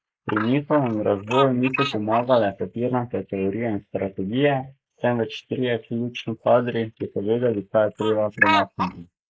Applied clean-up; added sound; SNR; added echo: neural mask model Resemble Enhance denoiser.